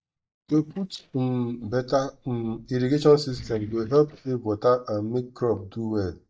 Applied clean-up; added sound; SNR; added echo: neural mask model DeepFilterNet 3.